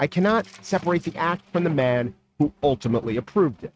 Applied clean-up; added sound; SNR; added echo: neural mask model RNNoise.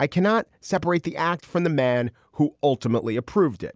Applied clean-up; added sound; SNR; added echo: none; none; none; none.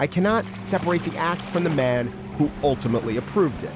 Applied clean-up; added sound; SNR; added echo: none; Waves, surf; 10 dB; none.